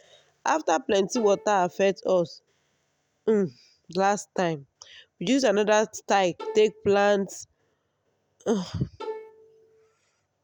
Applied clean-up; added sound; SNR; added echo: none; Bowed string instrument; 14 dB; none.